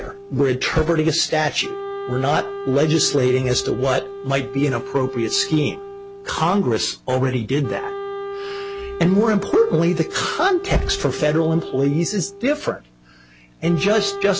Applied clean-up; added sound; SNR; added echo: none; Wind instrument, woodwind instrument; 11 dB; none.